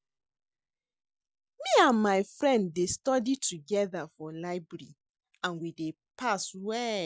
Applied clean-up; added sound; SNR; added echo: none; none; none; none.